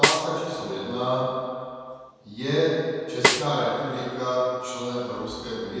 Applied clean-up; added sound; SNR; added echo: none; Snare drum; 0 dB; reverberation time 2.0 s.